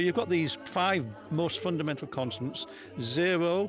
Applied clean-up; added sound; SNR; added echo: none; none; none; none.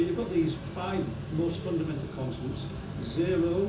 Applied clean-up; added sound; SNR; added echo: none; Mechanical fan; 7 dB; reverberation time 0.6 s.